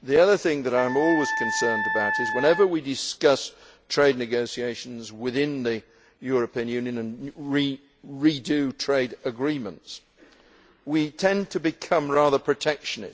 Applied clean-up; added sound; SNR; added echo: none; Wind instrument, woodwind instrument; 3 dB; none.